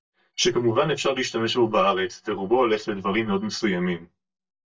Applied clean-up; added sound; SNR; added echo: neural mask model DeepFilterNet 3.